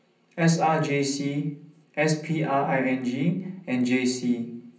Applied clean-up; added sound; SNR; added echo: none; none; none; reverberation time 0.6 s.